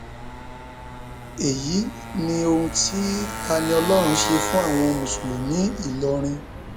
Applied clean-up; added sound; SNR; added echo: none; Motorcycle; 7 dB; none.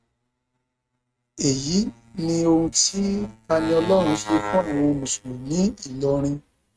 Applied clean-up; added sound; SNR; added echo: neural mask model RNNoise.